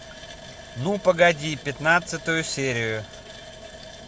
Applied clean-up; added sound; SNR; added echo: none; Water tap, faucet; 17 dB; none.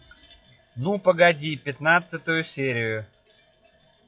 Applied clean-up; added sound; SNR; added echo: classical method log-MMSE.